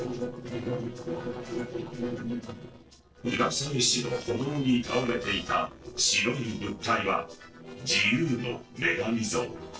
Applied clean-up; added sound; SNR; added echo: neural separator model SepFormer DNS4.